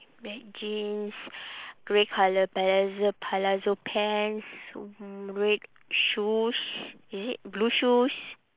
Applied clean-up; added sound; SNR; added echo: neural mask model Resemble Enhance denoiser.